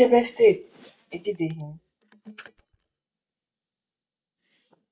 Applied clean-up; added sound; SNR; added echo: neural mask model DeepFilterNet 3.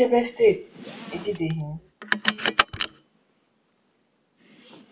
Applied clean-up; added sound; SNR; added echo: none; Car; 5 dB; reverberation time 0.2 s.